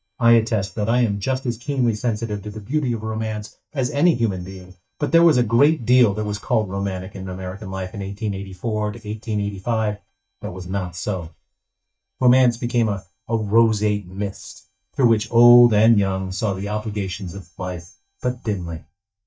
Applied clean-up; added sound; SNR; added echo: neural mask model DeepFilterNet 3.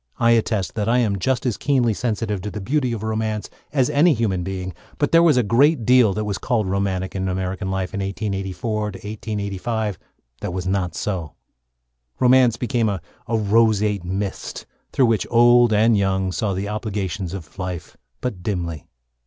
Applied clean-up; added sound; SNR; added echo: none; none; none; none.